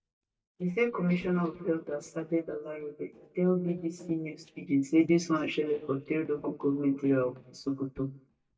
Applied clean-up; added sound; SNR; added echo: neural mask model DeepFilterNet 3.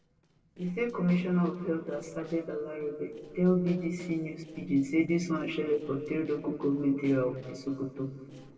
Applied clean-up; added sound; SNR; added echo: neural separator model SepFormer DNS4.